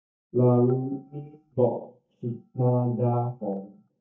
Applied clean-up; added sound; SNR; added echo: neural mask model DeepFilterNet 3.